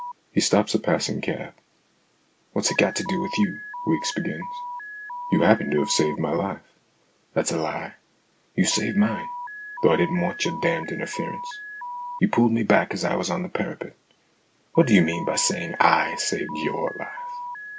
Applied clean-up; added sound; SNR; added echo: none; Alarm; 12 dB; none.